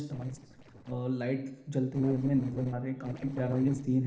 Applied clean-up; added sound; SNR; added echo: neural separator model SepFormer DNS4.